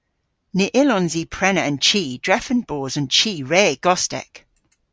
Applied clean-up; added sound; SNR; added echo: none; none; none; none.